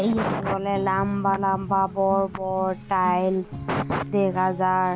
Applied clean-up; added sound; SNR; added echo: none; Guitar; 12 dB; none.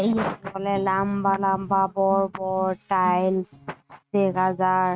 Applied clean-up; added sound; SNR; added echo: neural mask model RNNoise.